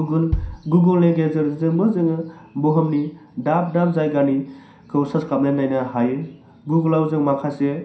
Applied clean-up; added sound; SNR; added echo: none; Bass drum; 11 dB; reverberation time 0.5 s.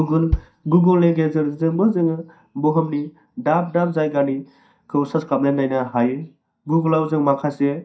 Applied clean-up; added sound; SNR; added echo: neural mask model DeepFilterNet 3.